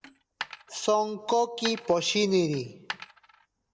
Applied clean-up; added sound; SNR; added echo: none; Coin (dropping); 16 dB; none.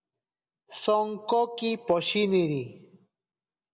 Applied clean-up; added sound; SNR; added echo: none; none; none; none.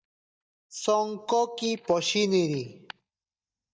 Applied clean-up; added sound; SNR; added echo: neural mask model DeepFilterNet 3.